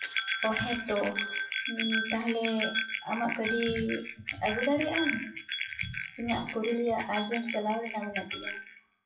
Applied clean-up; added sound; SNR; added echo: classical method WPE with log-MMSE.